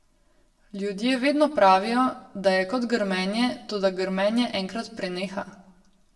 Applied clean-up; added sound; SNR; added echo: none; none; none; reverberation time 0.7 s.